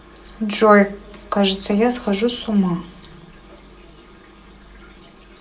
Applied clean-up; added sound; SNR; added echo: none; none; none; reverberation time 0.2 s.